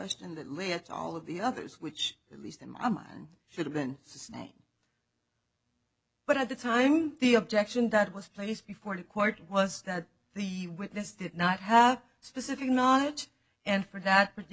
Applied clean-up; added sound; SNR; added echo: none; none; none; none.